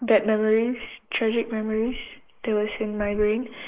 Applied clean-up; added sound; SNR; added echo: neural mask model Resemble Enhance denoiser.